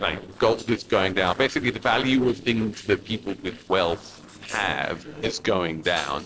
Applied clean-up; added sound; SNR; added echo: neural separator model SepFormer DNS4.